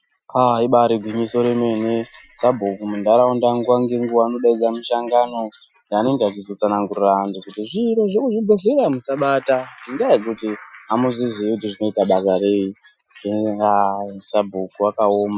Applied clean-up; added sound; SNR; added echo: classical method Wiener filter.